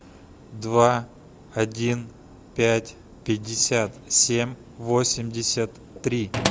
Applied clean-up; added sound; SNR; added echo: none; Drawer open or close; 13 dB; none.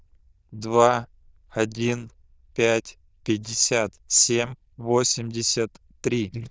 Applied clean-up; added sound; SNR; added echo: neural diffusion model UNIVERSE++.